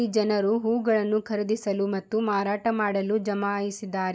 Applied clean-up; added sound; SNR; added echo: none; none; none; none.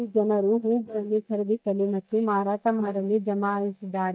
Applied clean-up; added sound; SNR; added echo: neural mask model DeepFilterNet 3.